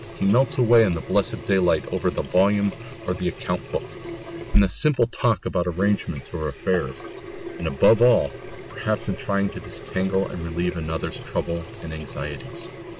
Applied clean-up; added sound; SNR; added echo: none; Sink (filling or washing) / Water tap, faucet; 10 dB; none.